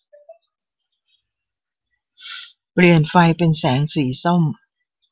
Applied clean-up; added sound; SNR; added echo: none; none; none; none.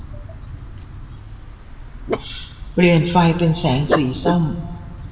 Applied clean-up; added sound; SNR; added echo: none; Dog; 8 dB; reverberation time 1.3 s.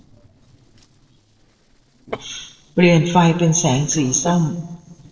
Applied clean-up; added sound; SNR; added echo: neural separator model SepFormer DNS4.